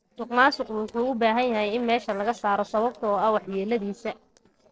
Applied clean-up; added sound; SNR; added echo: neural separator model SepFormer DNS4.